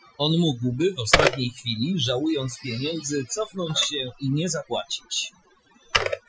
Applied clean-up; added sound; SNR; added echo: classical method Wiener filter.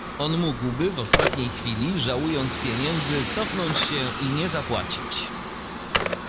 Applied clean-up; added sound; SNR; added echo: none; Aircraft + Telephone; 1 dB; none.